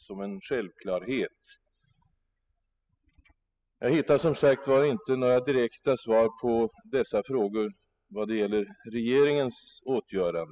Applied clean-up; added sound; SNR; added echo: classical method spectral subtraction.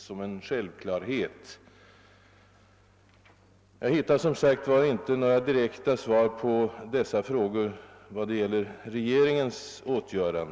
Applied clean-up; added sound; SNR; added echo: none; none; none; none.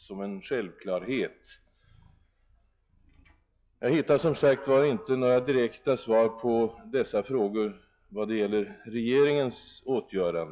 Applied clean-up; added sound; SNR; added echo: classical method log-MMSE.